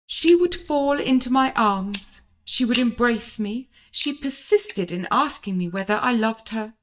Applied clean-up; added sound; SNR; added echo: neural mask model DeepFilterNet 3.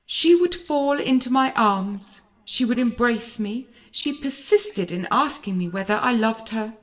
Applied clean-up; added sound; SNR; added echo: neural separator model SepFormer DNS4.